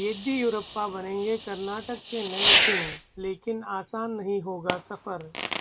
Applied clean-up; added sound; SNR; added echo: none; Fireworks; -1 dB; none.